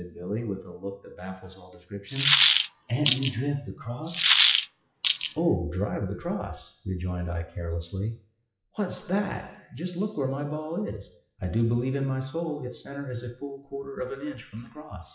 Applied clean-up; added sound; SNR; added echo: classical method WPE with log-MMSE.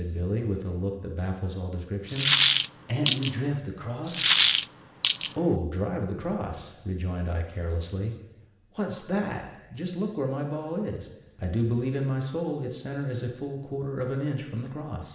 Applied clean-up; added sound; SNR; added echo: none; Coin (dropping); -4 dB; reverberation time 1.1 s.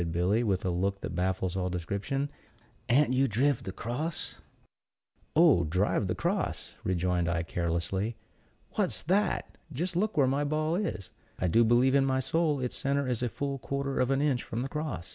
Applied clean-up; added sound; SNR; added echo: none; none; none; none.